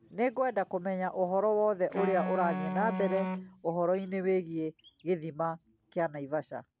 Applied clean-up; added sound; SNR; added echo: none; Wind instrument, woodwind instrument; 5 dB; none.